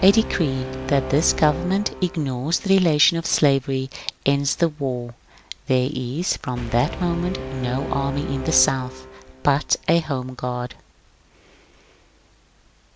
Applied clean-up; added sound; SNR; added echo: none; Brass instrument; 11 dB; none.